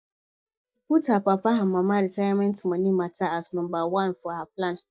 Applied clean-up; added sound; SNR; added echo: neural mask model DeepFilterNet 3.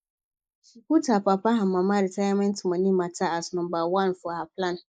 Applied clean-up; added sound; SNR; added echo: neural mask model Resemble Enhance denoiser.